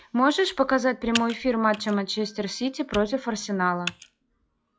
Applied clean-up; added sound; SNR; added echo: classical method log-MMSE.